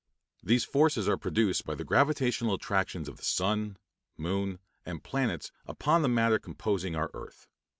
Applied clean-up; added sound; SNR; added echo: none; none; none; none.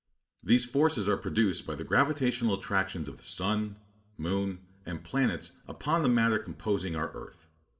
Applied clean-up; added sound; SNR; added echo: none; none; none; reverberation time 0.4 s.